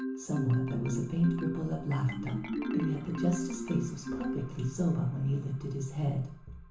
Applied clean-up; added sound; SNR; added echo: none; Marimba, xylophone; 6 dB; reverberation time 0.8 s.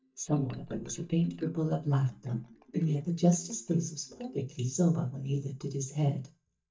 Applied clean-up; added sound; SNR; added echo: neural mask model DeepFilterNet 3.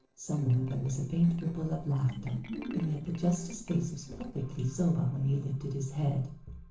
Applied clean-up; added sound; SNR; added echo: neural separator model SepFormer DNS4.